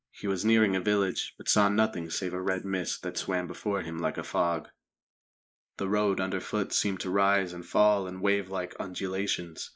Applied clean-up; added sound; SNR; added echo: neural mask model Resemble Enhance denoiser.